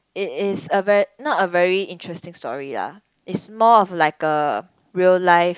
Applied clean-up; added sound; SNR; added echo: none; none; none; none.